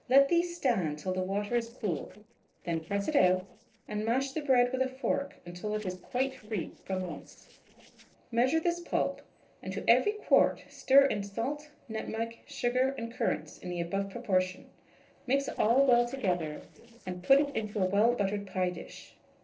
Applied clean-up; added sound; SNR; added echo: neural separator model SepFormer DNS4.